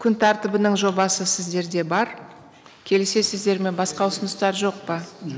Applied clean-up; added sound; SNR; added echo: none; none; none; none.